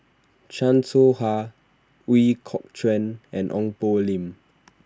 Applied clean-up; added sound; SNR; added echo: none; none; none; none.